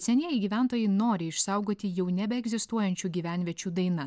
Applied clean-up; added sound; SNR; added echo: none; none; none; none.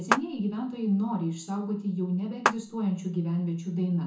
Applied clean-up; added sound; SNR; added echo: none; Clapping; -1 dB; reverberation time 0.7 s.